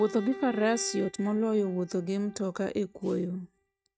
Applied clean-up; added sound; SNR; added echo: neural mask model RNNoise.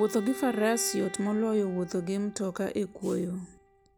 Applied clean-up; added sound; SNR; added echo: none; Bowed string instrument; 15 dB; none.